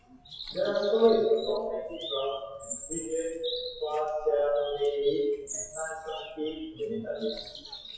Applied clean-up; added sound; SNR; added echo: classical method WPE with log-MMSE.